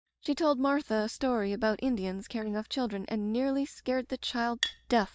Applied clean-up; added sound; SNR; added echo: neural mask model DeepFilterNet 3.